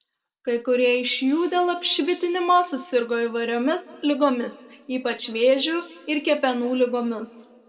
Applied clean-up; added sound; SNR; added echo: none; none; none; reverberation time 1.3 s.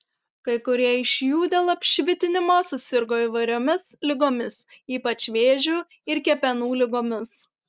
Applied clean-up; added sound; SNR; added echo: none; none; none; none.